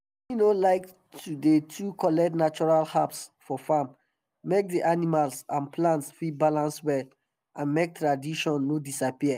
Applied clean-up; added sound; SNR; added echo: none; none; none; none.